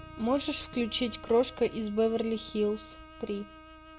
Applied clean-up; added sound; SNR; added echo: none; Bass guitar + Bowed string instrument; 17 dB; none.